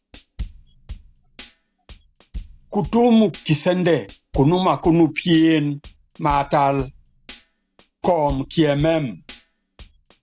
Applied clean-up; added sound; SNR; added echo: none; Tambourine / Drum / Drum kit; 17 dB; none.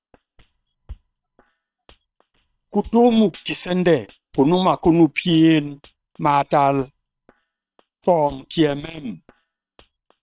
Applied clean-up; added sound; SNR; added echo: neural separator model SepFormer WHAM!.